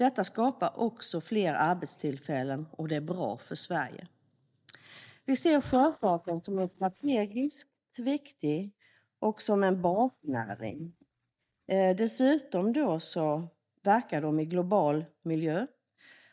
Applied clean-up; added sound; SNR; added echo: neural mask model DeepFilterNet 3.